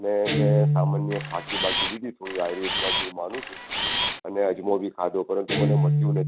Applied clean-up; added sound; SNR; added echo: none; Guitar + Camera; -3 dB; none.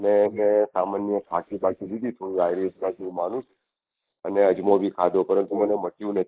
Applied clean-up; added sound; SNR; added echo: neural mask model Resemble Enhance denoiser.